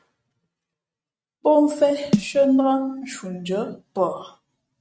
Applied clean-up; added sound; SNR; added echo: neural mask model RNNoise.